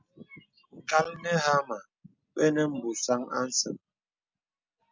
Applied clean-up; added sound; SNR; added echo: none; none; none; none.